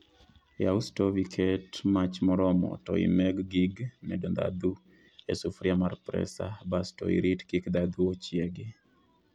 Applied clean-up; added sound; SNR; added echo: none; none; none; none.